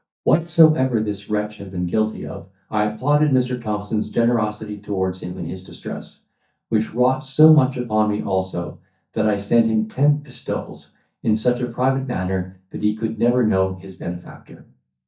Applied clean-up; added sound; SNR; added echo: neural mask model DeepFilterNet 3.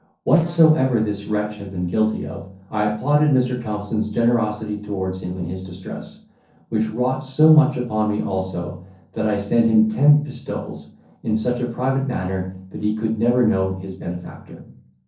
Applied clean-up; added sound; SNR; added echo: neural separator model SepFormer DNS4.